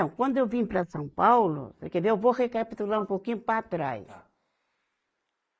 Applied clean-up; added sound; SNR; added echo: neural mask model Resemble Enhance denoiser.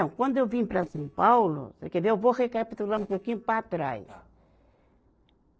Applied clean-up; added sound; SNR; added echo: neural separator model SepFormer DNS4.